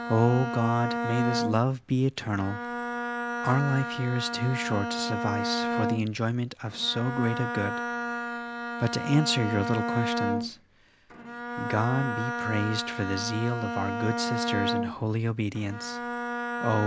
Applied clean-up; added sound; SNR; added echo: none; Bowed string instrument; 3 dB; none.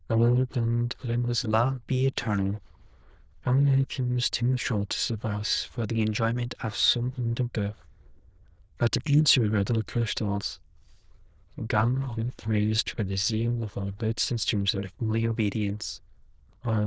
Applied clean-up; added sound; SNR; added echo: neural diffusion model UNIVERSE++.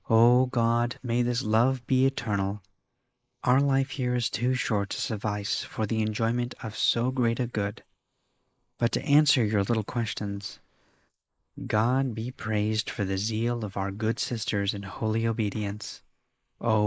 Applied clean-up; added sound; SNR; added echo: neural mask model Resemble Enhance denoiser.